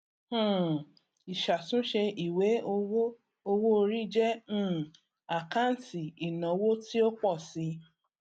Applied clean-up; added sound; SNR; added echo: none; none; none; none.